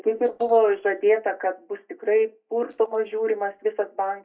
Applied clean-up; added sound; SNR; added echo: neural mask model DeepFilterNet 3.